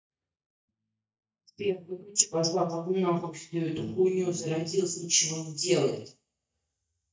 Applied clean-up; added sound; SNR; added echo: neural mask model DeepFilterNet 3.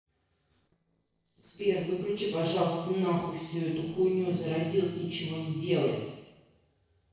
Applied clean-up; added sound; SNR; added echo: neural separator model SepFormer DNS4.